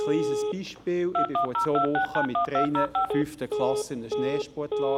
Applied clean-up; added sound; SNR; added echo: none; Telephone; -2 dB; none.